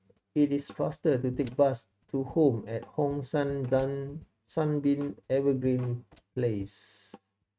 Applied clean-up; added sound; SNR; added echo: neural mask model RNNoise.